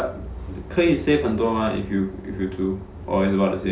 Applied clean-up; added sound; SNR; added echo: none; none; none; none.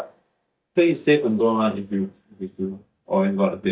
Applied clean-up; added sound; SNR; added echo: neural mask model DeepFilterNet 3.